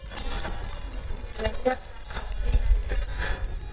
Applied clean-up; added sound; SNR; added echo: neural mask model DeepFilterNet 3.